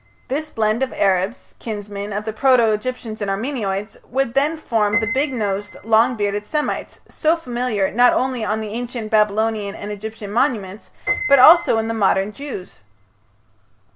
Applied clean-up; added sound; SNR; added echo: none; Piano; 15 dB; none.